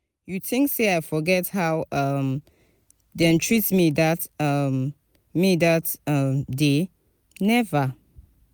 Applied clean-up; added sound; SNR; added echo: none; none; none; none.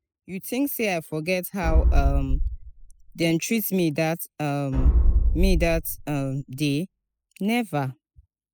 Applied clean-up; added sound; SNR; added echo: classical method spectral subtraction.